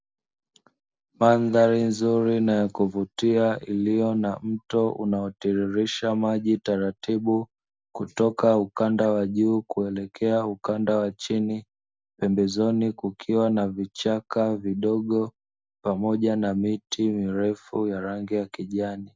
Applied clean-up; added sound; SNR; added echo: none; none; none; none.